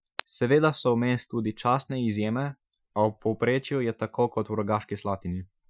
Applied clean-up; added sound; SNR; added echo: classical method Wiener filter.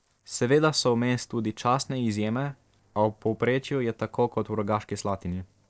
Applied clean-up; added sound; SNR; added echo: neural separator model SepFormer DNS4.